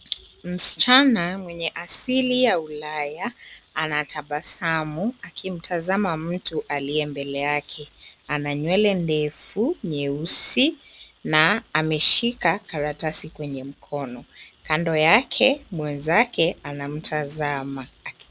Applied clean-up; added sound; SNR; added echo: none; none; none; none.